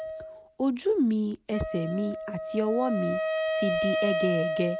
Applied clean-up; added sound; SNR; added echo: none; Wind instrument, woodwind instrument; 2 dB; none.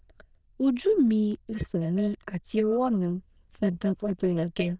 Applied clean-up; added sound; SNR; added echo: neural diffusion model UNIVERSE++.